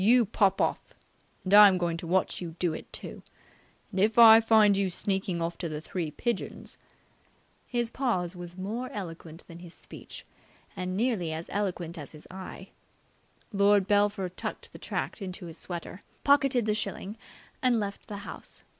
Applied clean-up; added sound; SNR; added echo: none; none; none; none.